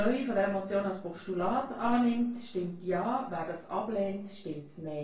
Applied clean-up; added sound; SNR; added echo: none; none; none; reverberation time 0.3 s.